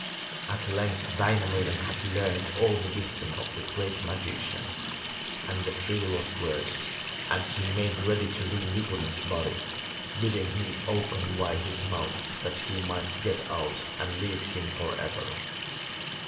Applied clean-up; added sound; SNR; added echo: none; Sink (filling or washing) / Water tap, faucet; 2 dB; reverberation time 2.9 s.